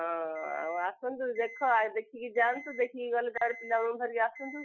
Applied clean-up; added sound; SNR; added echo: classical method Wiener filter.